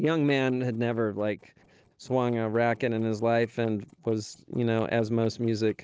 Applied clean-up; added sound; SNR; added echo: neural separator model SepFormer DNS4.